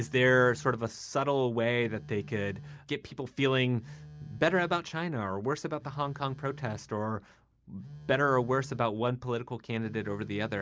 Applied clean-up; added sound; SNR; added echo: none; Telephone; 18 dB; none.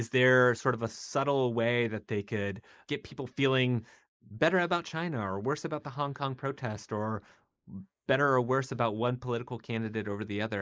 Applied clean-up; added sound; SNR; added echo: neural mask model Resemble Enhance denoiser.